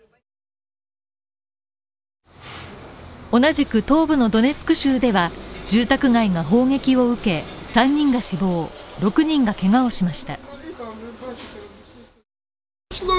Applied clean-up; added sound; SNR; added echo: none; none; none; none.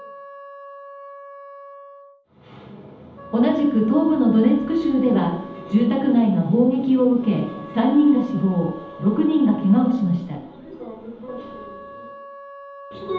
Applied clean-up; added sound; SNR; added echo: none; Wind instrument, woodwind instrument; 20 dB; reverberation time 0.8 s.